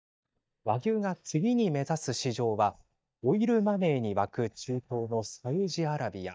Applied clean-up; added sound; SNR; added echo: neural mask model DeepFilterNet 3.